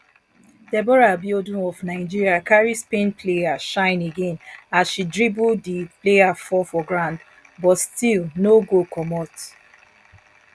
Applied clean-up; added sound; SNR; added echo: none; none; none; none.